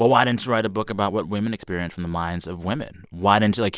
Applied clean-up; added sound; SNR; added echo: none; none; none; none.